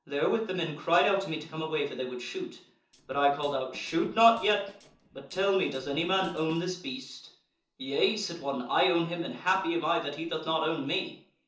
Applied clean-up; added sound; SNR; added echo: neural separator model SepFormer DNS4.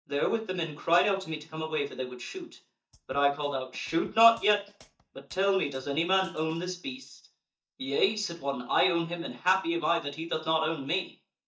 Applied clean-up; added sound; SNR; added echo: neural mask model DeepFilterNet 3.